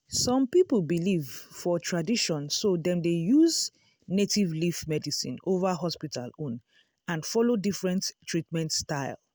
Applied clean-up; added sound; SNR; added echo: none; none; none; none.